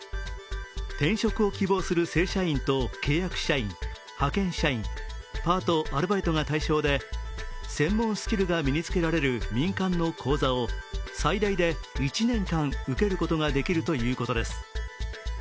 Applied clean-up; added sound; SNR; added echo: none; none; none; none.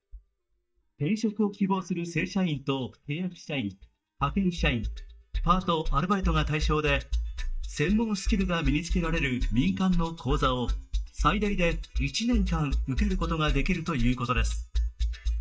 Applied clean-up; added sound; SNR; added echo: neural mask model DeepFilterNet 3.